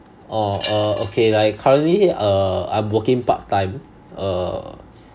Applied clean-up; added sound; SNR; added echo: none; Wind chime; 18 dB; none.